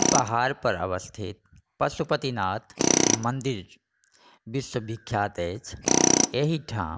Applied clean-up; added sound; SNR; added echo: none; Tools; 0 dB; none.